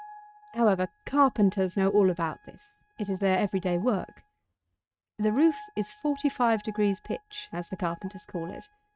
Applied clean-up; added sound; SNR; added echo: neural mask model RNNoise.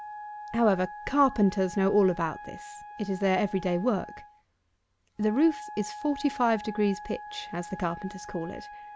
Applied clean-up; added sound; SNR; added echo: none; Wind instrument, woodwind instrument; 14 dB; none.